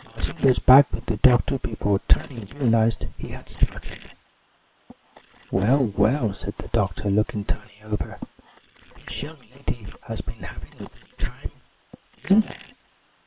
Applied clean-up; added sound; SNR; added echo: neural separator model SepFormer WHAM!.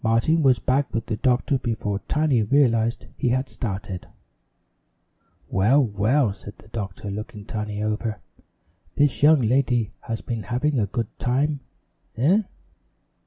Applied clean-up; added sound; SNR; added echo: none; none; none; none.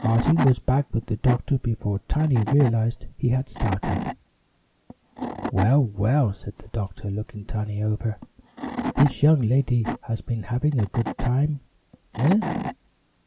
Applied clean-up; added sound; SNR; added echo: none; Wood / Tools; 10 dB; none.